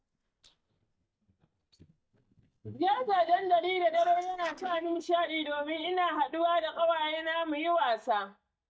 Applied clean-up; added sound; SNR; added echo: neural mask model DeepFilterNet 3.